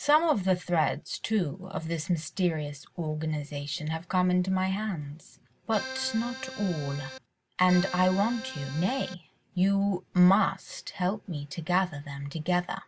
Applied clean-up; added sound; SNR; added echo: none; Accordion; 11 dB; none.